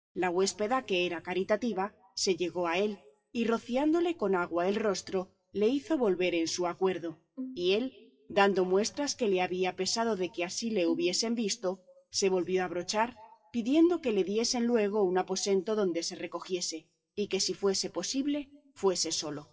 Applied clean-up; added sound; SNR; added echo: classical method WPE with log-MMSE.